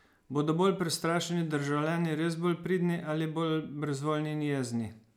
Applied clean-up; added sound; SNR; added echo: none; none; none; none.